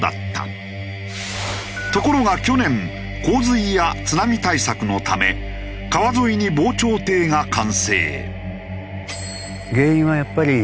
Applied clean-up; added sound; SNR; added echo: none; none; none; none.